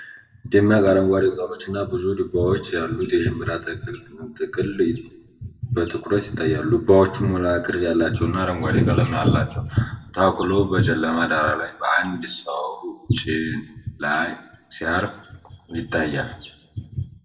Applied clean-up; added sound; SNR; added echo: none; none; none; reverberation time 0.6 s.